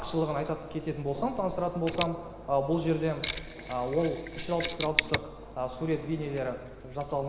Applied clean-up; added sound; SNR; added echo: none; Mechanisms; 9 dB; reverberation time 1.7 s.